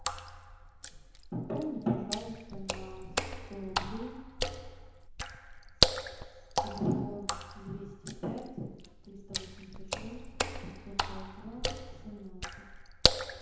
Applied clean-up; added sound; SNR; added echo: none; Water / Splash, splatter; -5 dB; reverberation time 1.0 s.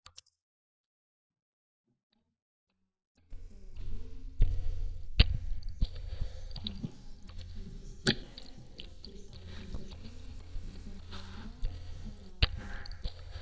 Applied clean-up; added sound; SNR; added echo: neural mask model DeepFilterNet 3.